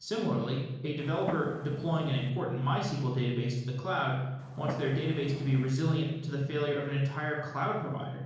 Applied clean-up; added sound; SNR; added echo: neural separator model SepFormer DNS4.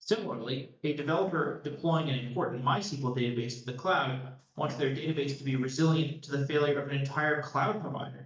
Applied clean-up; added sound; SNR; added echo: neural mask model DeepFilterNet 3.